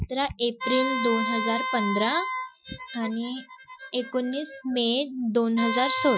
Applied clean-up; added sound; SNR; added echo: classical method Wiener filter.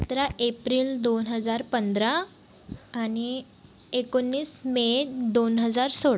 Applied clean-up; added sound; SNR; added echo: none; none; none; none.